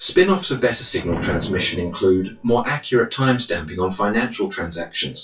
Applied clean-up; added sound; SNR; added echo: classical method WPE with log-MMSE.